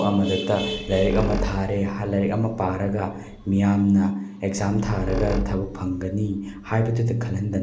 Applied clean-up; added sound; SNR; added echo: none; Squeak; 9 dB; none.